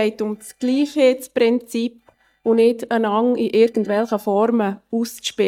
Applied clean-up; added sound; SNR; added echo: neural mask model DeepFilterNet 3.